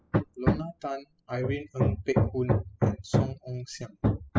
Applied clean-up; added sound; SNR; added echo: classical method spectral subtraction.